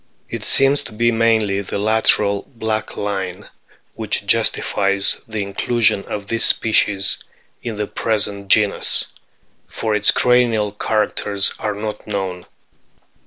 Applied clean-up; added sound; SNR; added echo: none; none; none; none.